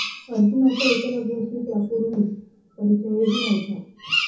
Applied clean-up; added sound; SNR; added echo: none; Bird vocalization, bird call, bird song; 8 dB; reverberation time 0.7 s.